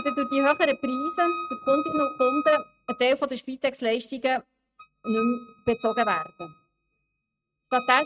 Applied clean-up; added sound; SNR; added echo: neural mask model RNNoise.